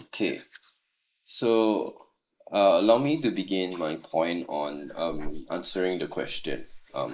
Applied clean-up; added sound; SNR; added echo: neural mask model Resemble Enhance denoiser.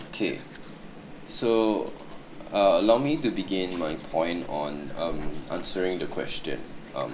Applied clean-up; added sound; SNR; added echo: none; Domestic sounds, home sounds; 10 dB; none.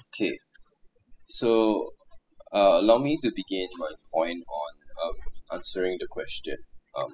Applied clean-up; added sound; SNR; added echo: classical method spectral subtraction.